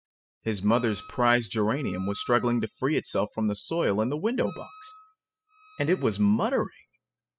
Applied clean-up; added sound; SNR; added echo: classical method spectral subtraction.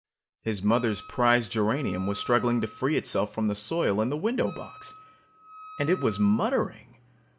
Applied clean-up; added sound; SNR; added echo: none; Wind instrument, woodwind instrument; 19 dB; none.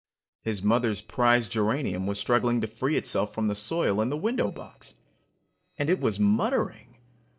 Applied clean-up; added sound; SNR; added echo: neural separator model SepFormer DNS4.